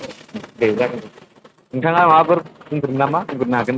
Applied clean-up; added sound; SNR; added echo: neural mask model RNNoise.